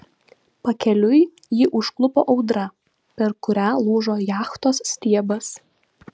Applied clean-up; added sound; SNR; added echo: none; none; none; none.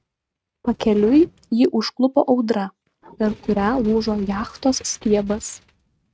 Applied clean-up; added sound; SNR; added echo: neural mask model RNNoise.